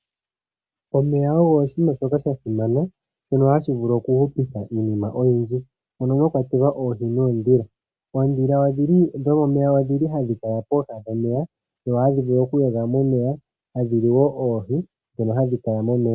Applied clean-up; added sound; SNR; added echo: none; none; none; none.